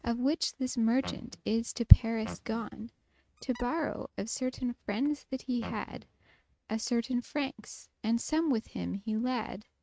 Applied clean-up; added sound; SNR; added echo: neural mask model RNNoise.